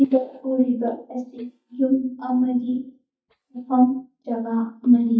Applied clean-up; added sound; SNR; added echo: neural mask model DeepFilterNet 3.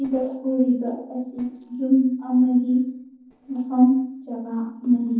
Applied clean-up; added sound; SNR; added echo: neural separator model SepFormer DNS4.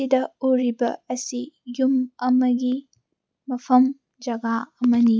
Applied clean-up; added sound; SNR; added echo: none; none; none; none.